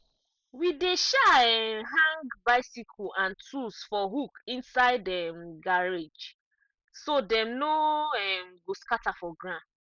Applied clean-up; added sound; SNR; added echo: none; none; none; none.